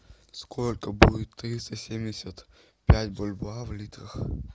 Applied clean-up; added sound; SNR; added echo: none; none; none; none.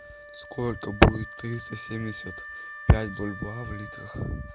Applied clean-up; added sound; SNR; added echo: none; Wind instrument, woodwind instrument; 14 dB; none.